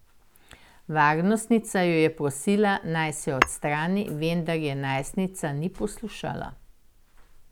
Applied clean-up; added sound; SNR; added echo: none; Tap / Hammer; 7 dB; none.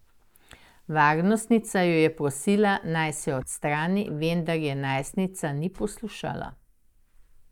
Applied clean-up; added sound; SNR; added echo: neural mask model DeepFilterNet 3.